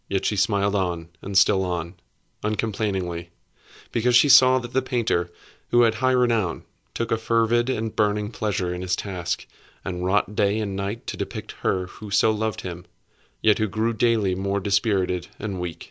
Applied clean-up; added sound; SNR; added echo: none; none; none; none.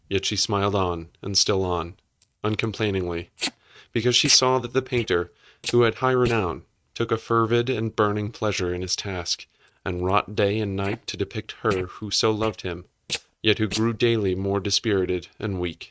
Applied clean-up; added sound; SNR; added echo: neural mask model RNNoise.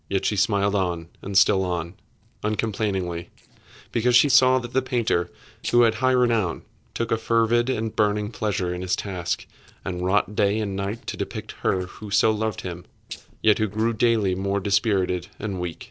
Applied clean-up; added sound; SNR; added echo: neural separator model SepFormer DNS4.